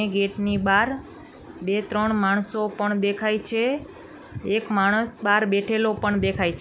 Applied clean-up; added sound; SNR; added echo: none; none; none; none.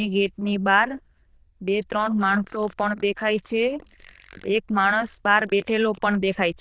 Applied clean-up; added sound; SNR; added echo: neural diffusion model UNIVERSE++.